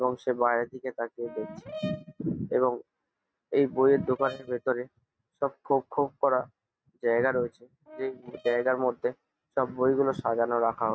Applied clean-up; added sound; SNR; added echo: neural mask model RNNoise.